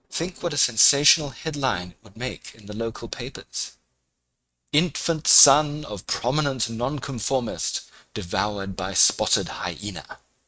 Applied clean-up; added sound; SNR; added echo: neural mask model RNNoise.